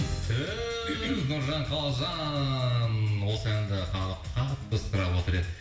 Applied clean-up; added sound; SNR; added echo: none; none; none; reverberation time 0.8 s.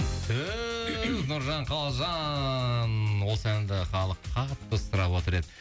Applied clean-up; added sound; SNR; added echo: none; none; none; none.